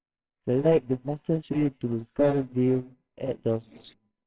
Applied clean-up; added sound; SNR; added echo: neural separator model SepFormer WHAMR!.